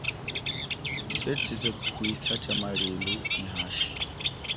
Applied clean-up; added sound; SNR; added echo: none; Bird; -4 dB; none.